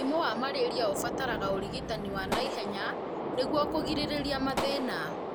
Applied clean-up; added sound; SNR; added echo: none; Gunshot, gunfire; 2 dB; none.